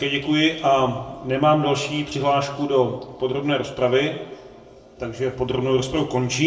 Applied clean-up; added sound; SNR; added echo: none; none; none; reverberation time 0.7 s.